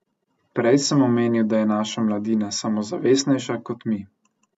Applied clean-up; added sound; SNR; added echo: none; none; none; none.